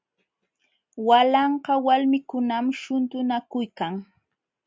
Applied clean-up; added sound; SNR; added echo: none; none; none; none.